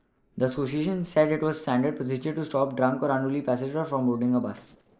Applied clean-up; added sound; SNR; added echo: neural separator model SepFormer DNS4.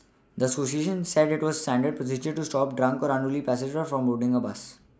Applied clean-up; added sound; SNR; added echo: none; none; none; none.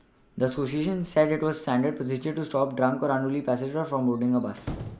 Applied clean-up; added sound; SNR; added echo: none; Squeak / Slam / Wood; 18 dB; none.